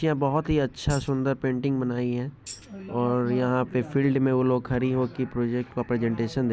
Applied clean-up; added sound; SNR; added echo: none; Tambourine; 19 dB; none.